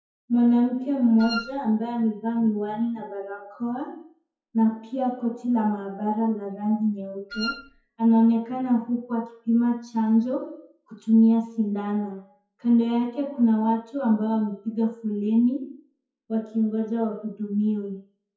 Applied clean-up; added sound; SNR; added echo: classical method WPE with log-MMSE.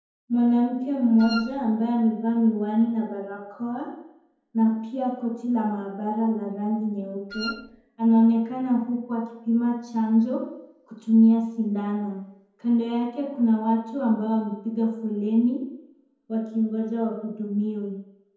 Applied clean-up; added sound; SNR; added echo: none; Wind instrument, woodwind instrument; 12 dB; reverberation time 0.9 s.